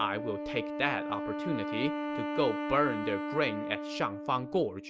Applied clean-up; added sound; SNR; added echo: none; Wind instrument, woodwind instrument; 3 dB; none.